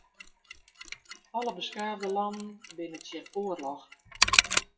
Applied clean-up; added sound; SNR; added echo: classical method WPE with log-MMSE.